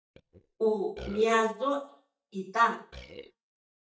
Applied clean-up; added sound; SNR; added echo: neural mask model DeepFilterNet 3.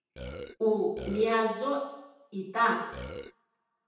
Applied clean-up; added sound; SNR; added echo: none; Burping, eructation; 10 dB; reverberation time 0.8 s.